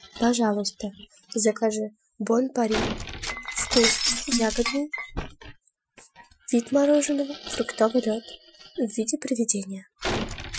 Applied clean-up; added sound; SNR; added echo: classical method Wiener filter.